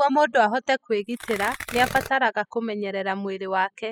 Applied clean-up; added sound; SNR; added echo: classical method spectral subtraction.